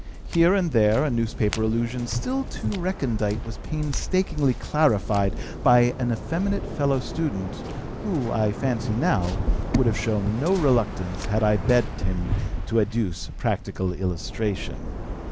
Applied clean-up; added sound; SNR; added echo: none; Waves, surf; 5 dB; none.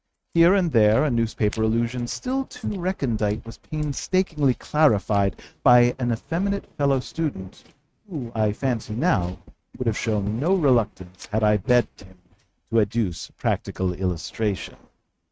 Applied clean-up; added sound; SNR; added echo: neural mask model RNNoise.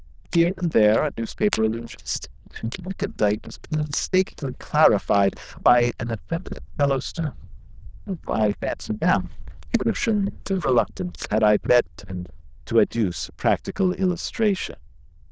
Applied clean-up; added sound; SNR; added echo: neural diffusion model UNIVERSE++.